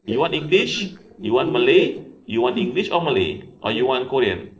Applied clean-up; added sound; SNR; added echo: neural separator model SepFormer DNS4.